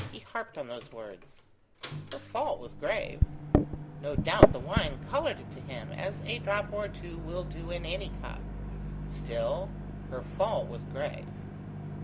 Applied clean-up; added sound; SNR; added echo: none; Microwave oven; -3 dB; none.